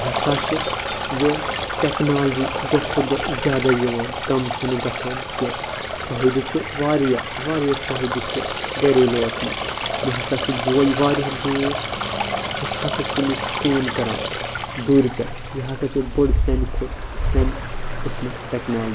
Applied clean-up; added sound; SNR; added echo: none; Stream; 2 dB; reverberation time 2.3 s.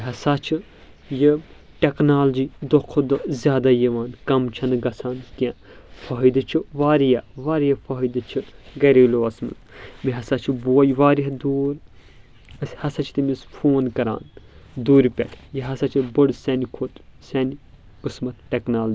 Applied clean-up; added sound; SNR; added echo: none; none; none; none.